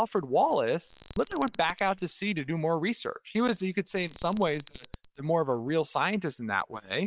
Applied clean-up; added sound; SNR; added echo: neural separator model SepFormer WHAM!.